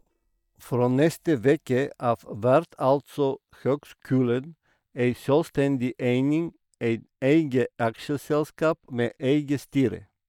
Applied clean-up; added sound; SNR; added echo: neural mask model DeepFilterNet 3.